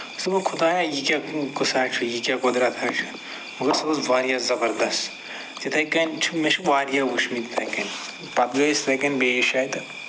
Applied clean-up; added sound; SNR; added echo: none; none; none; none.